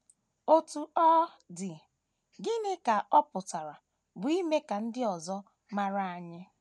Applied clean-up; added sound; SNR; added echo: none; none; none; none.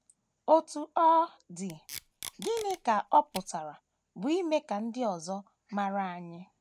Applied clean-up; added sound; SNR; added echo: none; Packing tape, duct tape; 16 dB; none.